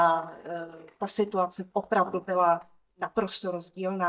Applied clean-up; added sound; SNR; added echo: neural mask model DeepFilterNet 3.